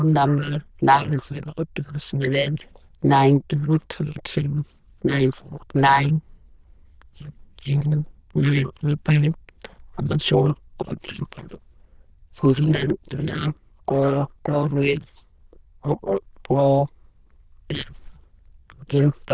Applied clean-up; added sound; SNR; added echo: neural diffusion model UNIVERSE++.